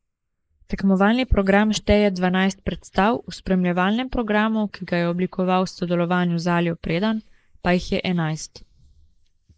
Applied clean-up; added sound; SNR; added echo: neural mask model Resemble Enhance denoiser.